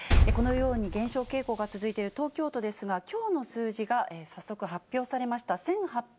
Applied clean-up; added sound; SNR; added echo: none; Liquid; -1 dB; none.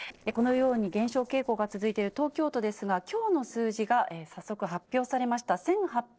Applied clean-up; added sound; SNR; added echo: neural separator model SepFormer DNS4.